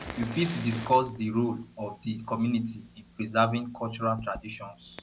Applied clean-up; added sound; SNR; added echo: none; Fire; 16 dB; none.